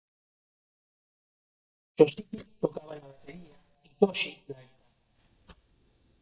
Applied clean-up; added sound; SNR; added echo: neural mask model DeepFilterNet 3.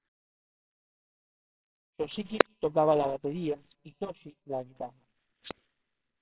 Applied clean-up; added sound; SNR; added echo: neural separator model SepFormer WHAMR!.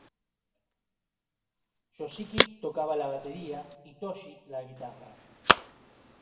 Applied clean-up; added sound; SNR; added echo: none; Telephone; -5 dB; reverberation time 0.9 s.